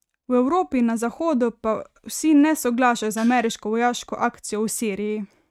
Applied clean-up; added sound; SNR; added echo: neural mask model RNNoise.